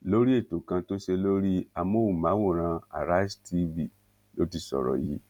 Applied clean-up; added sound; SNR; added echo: none; none; none; none.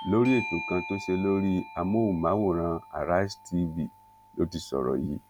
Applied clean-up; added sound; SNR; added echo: none; Bell / Doorbell; 14 dB; none.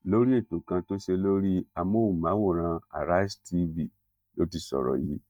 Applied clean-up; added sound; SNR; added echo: neural mask model DeepFilterNet 3.